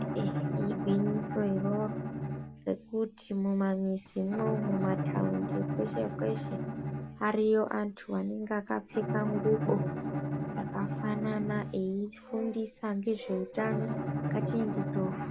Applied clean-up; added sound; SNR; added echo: none; Bowed string instrument; 3 dB; none.